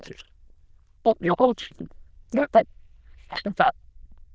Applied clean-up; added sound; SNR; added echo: neural diffusion model UNIVERSE++.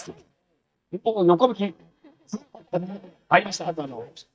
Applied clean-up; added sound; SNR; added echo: neural mask model DeepFilterNet 3.